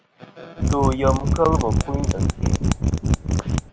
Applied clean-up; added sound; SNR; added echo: none; Mechanisms; -5 dB; none.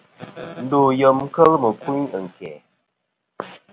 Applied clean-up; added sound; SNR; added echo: none; none; none; none.